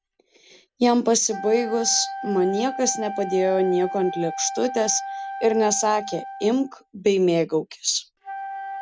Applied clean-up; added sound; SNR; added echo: none; Wind instrument, woodwind instrument; 10 dB; none.